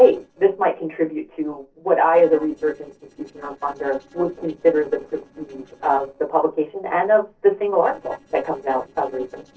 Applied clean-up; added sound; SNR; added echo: neural separator model SepFormer DNS4.